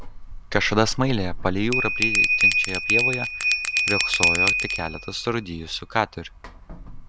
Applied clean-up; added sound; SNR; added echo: none; Bell; -3 dB; none.